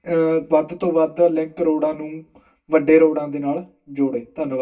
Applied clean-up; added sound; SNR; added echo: none; none; none; reverberation time 0.1 s.